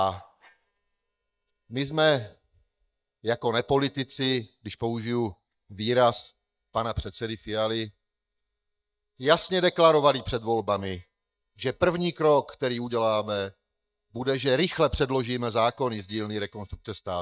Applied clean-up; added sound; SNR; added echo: neural mask model DeepFilterNet 3.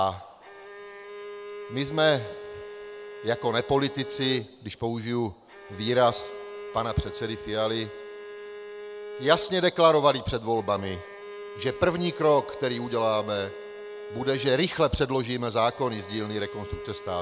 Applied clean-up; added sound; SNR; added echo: none; Bowed string instrument; 13 dB; none.